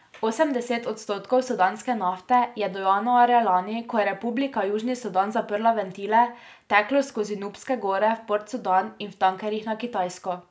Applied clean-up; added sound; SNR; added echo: none; none; none; none.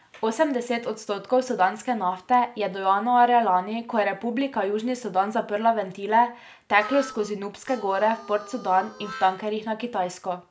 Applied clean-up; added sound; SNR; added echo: none; Harmonica; 16 dB; none.